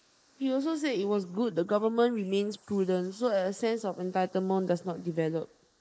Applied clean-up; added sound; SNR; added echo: neural mask model Resemble Enhance denoiser.